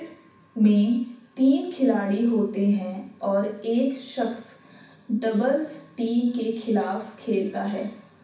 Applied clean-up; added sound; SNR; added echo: none; none; none; reverberation time 0.6 s.